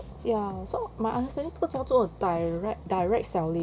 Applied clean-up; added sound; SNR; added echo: none; Bass guitar; 15 dB; none.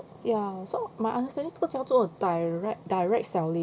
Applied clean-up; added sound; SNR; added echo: none; none; none; none.